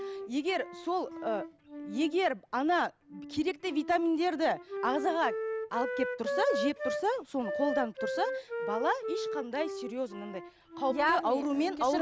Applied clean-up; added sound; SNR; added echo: none; Wind instrument, woodwind instrument; 6 dB; none.